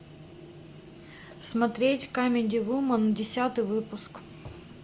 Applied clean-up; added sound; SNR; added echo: none; none; none; none.